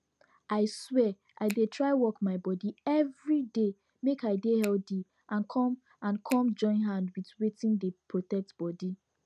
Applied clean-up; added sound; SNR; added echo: none; Finger snapping; 16 dB; none.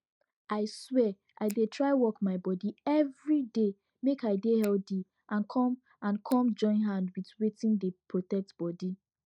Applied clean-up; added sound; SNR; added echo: neural mask model DeepFilterNet 3.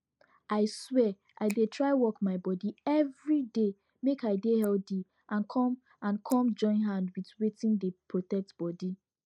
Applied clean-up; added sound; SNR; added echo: neural mask model Resemble Enhance denoiser.